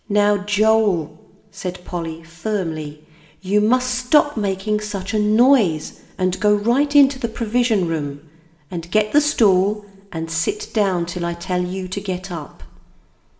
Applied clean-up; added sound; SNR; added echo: none; none; none; reverberation time 0.8 s.